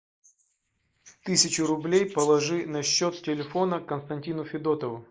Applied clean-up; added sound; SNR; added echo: neural mask model Resemble Enhance denoiser.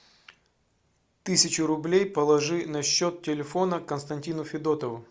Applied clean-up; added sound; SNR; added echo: none; none; none; none.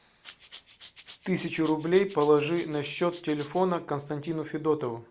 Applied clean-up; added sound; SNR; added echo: none; Rattle (instrument); 9 dB; none.